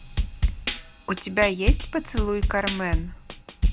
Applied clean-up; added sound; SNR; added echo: none; Drum / Drum kit; -3 dB; none.